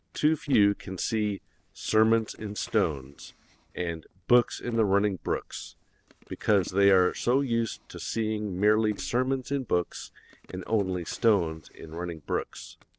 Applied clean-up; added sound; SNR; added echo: neural separator model SepFormer DNS4.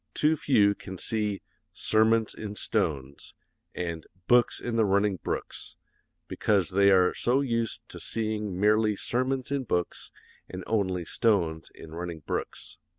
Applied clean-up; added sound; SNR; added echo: none; none; none; none.